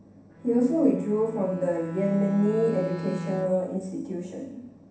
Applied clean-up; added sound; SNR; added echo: none; Bowed string instrument; 12 dB; reverberation time 0.7 s.